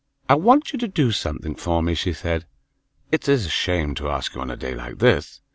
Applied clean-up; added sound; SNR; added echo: none; none; none; none.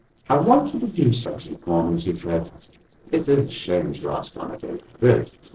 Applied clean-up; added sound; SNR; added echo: neural separator model SepFormer DNS4.